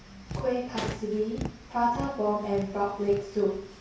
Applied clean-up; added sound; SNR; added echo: none; Tap; 10 dB; reverberation time 0.6 s.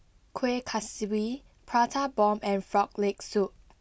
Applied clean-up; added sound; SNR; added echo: none; none; none; none.